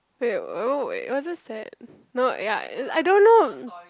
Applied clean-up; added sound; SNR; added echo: none; none; none; none.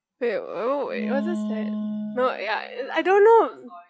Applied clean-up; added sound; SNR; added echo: classical method log-MMSE.